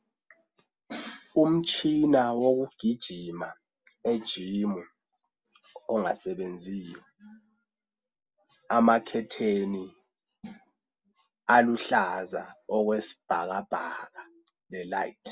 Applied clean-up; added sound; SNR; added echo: none; none; none; none.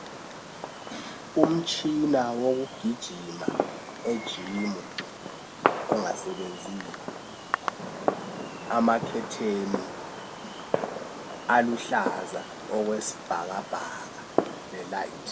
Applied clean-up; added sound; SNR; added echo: none; Fireworks; 3 dB; none.